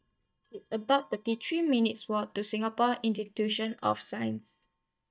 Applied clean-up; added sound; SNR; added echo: neural mask model DeepFilterNet 3.